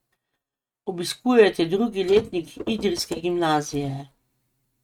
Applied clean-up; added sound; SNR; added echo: neural mask model RNNoise.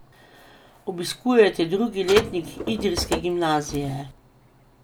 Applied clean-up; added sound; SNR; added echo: none; Car; 9 dB; none.